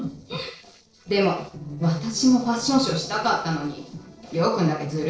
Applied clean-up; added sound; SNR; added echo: neural separator model SepFormer DNS4.